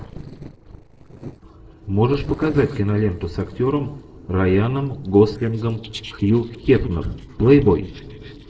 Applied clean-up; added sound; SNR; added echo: neural separator model SepFormer DNS4.